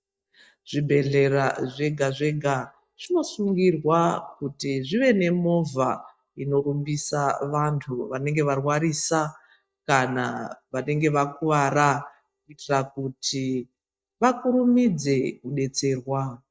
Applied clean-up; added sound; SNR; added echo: neural mask model DeepFilterNet 3.